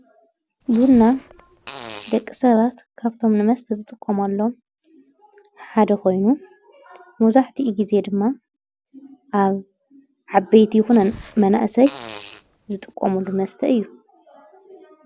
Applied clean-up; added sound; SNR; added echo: none; Fart; 18 dB; none.